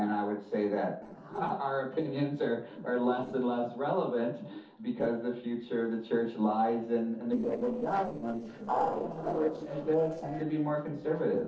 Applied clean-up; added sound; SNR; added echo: neural separator model SepFormer DNS4.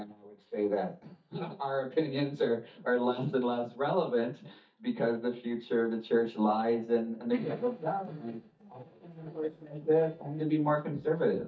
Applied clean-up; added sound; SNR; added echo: neural mask model DeepFilterNet 3.